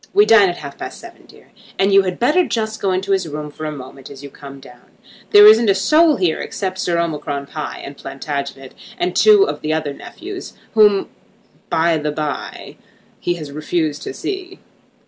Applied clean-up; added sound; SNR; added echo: none; none; none; none.